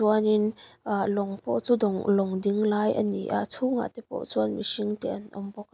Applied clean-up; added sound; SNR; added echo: none; none; none; none.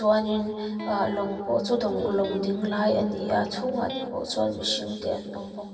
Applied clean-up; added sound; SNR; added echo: none; Electric guitar; 15 dB; reverberation time 2.6 s.